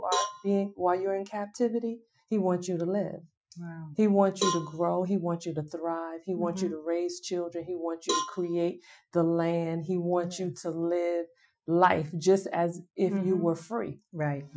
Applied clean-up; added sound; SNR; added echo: classical method Wiener filter.